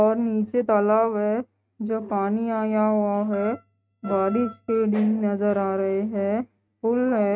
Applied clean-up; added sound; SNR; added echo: neural mask model RNNoise.